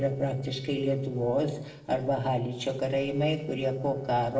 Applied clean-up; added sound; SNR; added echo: neural separator model SepFormer DNS4.